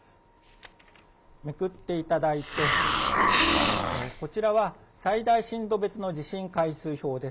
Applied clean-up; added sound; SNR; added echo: none; Hiss; -3 dB; none.